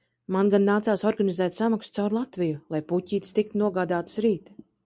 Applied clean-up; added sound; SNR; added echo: none; none; none; none.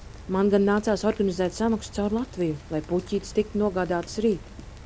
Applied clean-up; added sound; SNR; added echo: none; Rain; 17 dB; none.